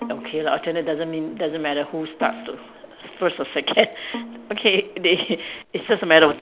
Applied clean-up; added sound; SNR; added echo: none; Bowed string instrument; 17 dB; none.